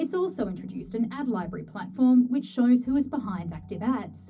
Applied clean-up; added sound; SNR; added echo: none; none; none; reverberation time 0.4 s.